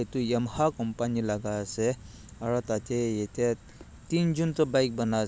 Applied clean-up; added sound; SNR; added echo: none; none; none; none.